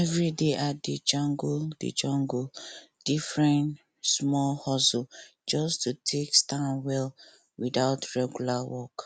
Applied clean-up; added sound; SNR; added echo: none; none; none; none.